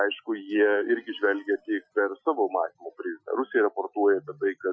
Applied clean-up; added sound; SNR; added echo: classical method Wiener filter.